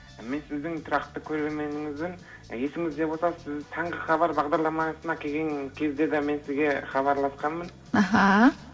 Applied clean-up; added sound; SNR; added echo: none; none; none; reverberation time 0.3 s.